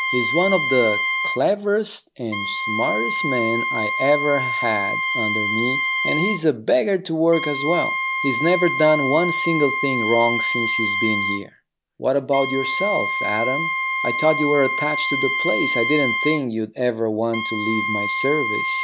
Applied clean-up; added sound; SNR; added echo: none; Wind instrument, woodwind instrument; 1 dB; none.